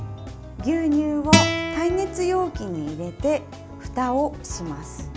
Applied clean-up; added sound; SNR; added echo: none; Acoustic guitar; 1 dB; none.